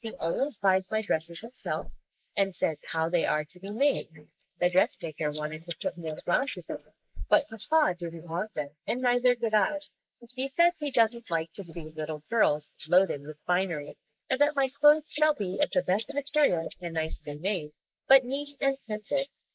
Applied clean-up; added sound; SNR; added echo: neural mask model Resemble Enhance denoiser.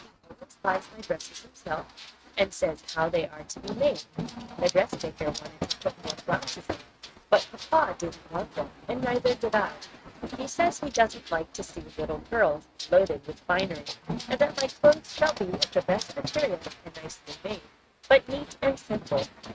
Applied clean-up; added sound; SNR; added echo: neural mask model RNNoise.